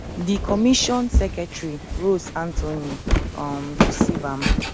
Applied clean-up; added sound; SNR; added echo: none; Walk, footsteps; -1 dB; none.